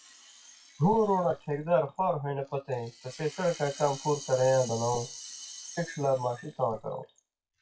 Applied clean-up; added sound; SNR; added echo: classical method WPE with log-MMSE.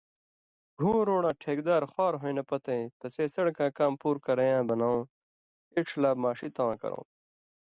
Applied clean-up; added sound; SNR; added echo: none; none; none; none.